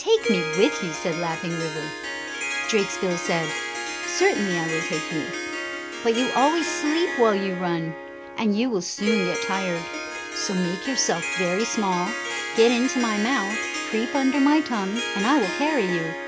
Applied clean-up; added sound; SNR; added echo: none; Harp; 5 dB; none.